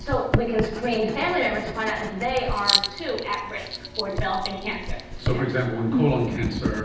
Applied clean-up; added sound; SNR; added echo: none; Writing; 3 dB; reverberation time 0.9 s.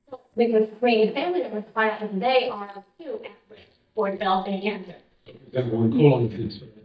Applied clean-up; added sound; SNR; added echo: neural mask model DeepFilterNet 3.